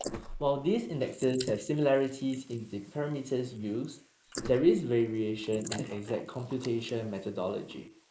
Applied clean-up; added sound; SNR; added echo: neural mask model Resemble Enhance denoiser.